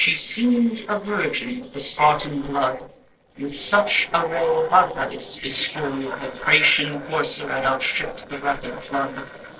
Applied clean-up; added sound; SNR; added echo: neural separator model SepFormer DNS4.